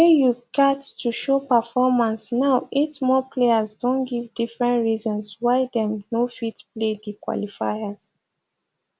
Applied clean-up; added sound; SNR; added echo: none; none; none; none.